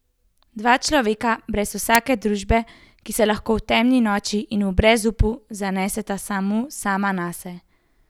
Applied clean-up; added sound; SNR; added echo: none; none; none; none.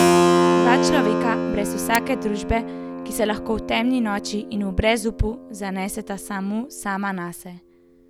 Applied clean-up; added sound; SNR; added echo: none; Keyboard (musical); -1 dB; none.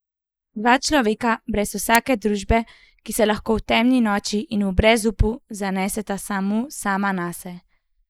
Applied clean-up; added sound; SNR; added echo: neural mask model Resemble Enhance denoiser.